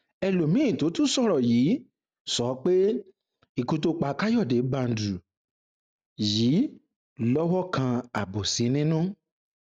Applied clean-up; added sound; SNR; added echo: none; none; none; none.